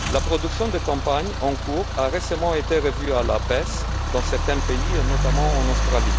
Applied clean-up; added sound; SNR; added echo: none; Idling / Engine starting / Accelerating, revving, vroom / Car; -2 dB; none.